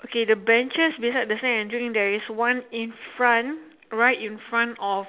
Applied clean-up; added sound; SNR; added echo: none; none; none; none.